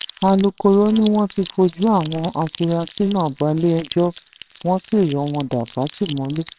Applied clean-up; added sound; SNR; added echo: neural separator model SepFormer WHAMR!.